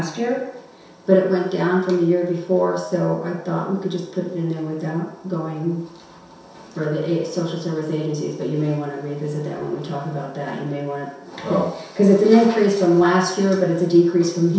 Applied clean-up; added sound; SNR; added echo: none; none; none; reverberation time 0.7 s.